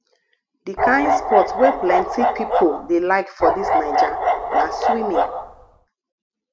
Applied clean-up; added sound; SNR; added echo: none; Bark; -2 dB; none.